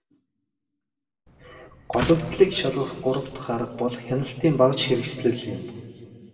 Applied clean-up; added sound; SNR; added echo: none; Slam; 10 dB; reverberation time 2.0 s.